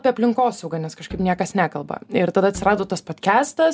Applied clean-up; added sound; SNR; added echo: none; Bowed string instrument; 20 dB; none.